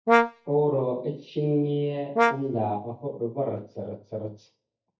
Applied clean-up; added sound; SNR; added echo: neural mask model DeepFilterNet 3.